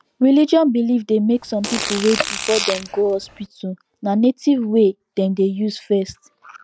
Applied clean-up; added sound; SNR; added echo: none; Fart; 7 dB; none.